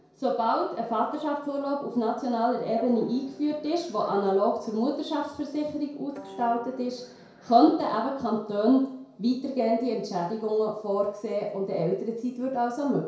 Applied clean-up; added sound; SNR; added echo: none; Guitar; 19 dB; reverberation time 0.6 s.